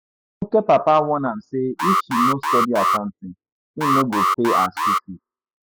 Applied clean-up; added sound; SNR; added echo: classical method spectral subtraction.